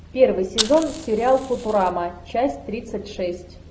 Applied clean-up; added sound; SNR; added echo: none; Fire; 8 dB; none.